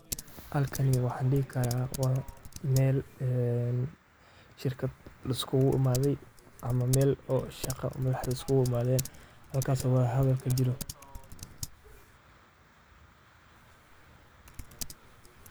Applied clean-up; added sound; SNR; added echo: none; Typing; 14 dB; none.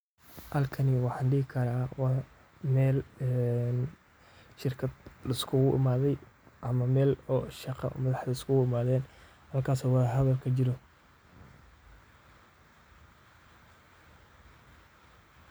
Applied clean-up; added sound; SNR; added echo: none; none; none; none.